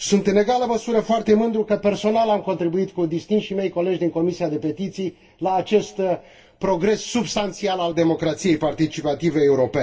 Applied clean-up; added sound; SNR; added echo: none; none; none; reverberation time 0.2 s.